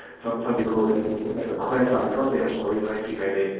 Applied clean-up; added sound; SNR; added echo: neural separator model SepFormer DNS4.